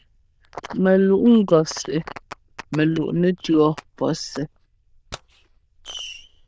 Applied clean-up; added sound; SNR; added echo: neural diffusion model UNIVERSE++.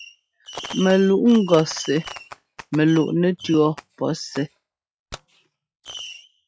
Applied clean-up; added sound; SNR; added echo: classical method log-MMSE.